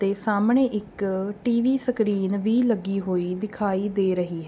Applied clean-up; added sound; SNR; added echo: none; none; none; none.